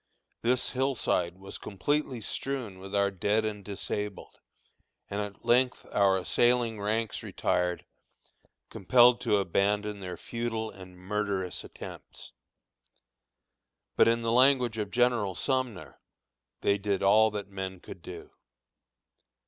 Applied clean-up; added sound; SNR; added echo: none; none; none; none.